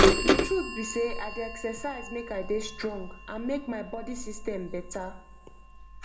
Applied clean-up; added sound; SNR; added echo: none; Bird vocalization, bird call, bird song / Telephone; -4 dB; reverberation time 1.0 s.